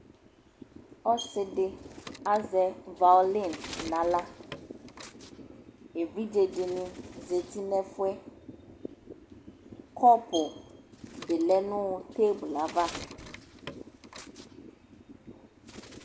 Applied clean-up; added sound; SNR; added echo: none; Bird; 18 dB; none.